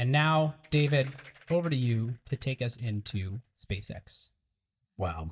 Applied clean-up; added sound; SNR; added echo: neural mask model DeepFilterNet 3.